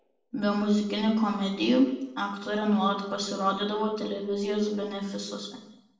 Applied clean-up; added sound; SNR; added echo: none; none; none; reverberation time 0.8 s.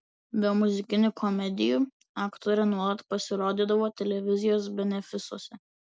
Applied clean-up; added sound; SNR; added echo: none; none; none; none.